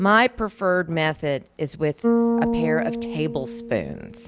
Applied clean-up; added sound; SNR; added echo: none; Bass guitar; 3 dB; none.